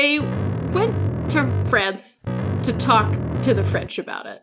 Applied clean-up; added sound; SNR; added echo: none; Bass guitar; 0 dB; none.